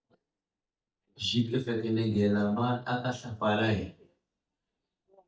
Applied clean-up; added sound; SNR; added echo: neural mask model DeepFilterNet 3.